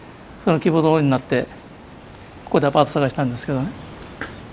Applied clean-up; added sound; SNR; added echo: none; none; none; none.